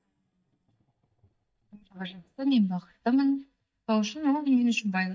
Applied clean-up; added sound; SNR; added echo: neural mask model DeepFilterNet 3.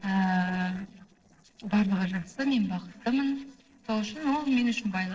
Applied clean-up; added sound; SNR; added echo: neural separator model SepFormer DNS4.